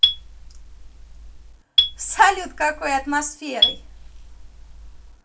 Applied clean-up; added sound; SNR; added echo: none; Marimba, xylophone; 0 dB; reverberation time 0.2 s.